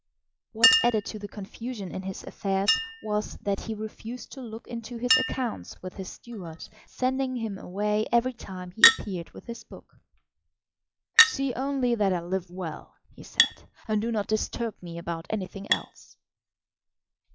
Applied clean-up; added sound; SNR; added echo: classical method log-MMSE.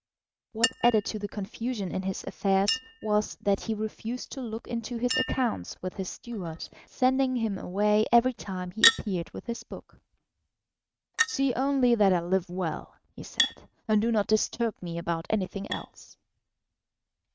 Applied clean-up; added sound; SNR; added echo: neural mask model RNNoise.